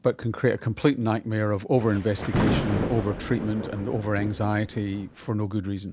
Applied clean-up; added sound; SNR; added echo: none; Thunder; 5 dB; none.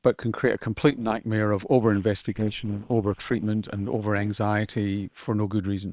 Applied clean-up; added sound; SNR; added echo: neural separator model SepFormer WHAM!.